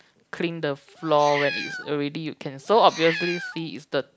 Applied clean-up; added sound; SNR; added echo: none; Meow; 10 dB; none.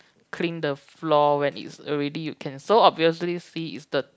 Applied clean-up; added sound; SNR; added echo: none; none; none; none.